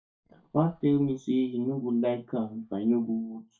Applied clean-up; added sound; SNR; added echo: neural mask model DeepFilterNet 3.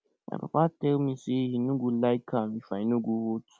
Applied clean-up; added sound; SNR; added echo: none; none; none; none.